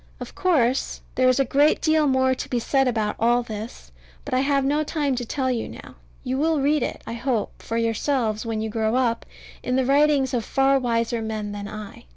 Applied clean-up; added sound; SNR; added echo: none; none; none; none.